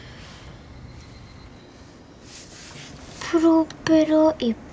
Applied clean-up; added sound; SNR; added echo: none; none; none; none.